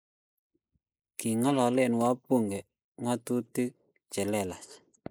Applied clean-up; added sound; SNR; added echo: neural mask model Resemble Enhance denoiser.